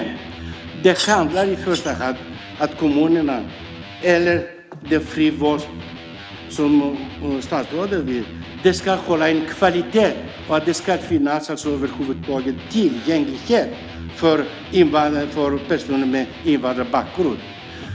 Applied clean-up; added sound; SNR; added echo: none; Electric guitar + Bird vocalization, bird call, bird song; 13 dB; none.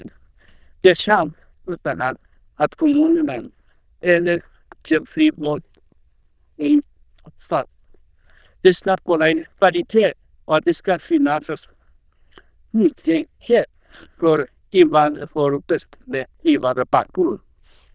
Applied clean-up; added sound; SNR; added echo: neural diffusion model UNIVERSE++.